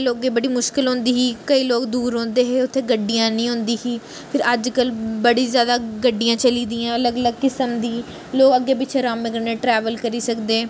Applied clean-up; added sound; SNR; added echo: none; none; none; none.